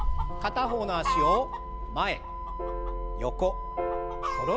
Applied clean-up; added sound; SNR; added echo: none; Motor vehicle (road) + Chicken, rooster; 0 dB; none.